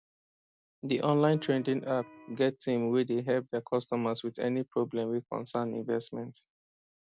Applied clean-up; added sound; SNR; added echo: none; Electric guitar; 20 dB; none.